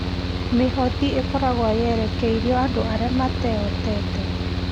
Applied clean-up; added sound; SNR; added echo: none; Mechanical fan; 1 dB; none.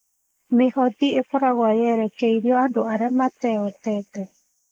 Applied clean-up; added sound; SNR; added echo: neural mask model Resemble Enhance denoiser.